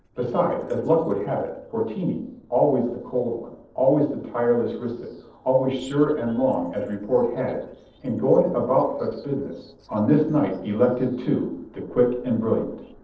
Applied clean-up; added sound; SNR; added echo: neural separator model SepFormer DNS4.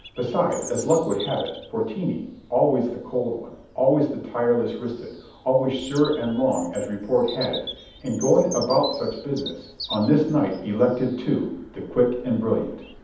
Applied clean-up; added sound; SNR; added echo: none; Bird vocalization, bird call, bird song; 17 dB; reverberation time 0.8 s.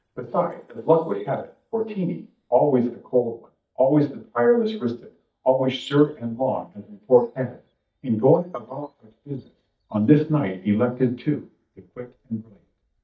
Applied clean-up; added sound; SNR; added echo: neural mask model DeepFilterNet 3.